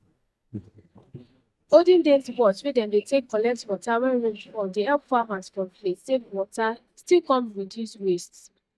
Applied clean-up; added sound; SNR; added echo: neural mask model DeepFilterNet 3.